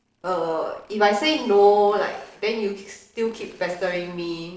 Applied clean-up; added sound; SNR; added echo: neural separator model SepFormer DNS4.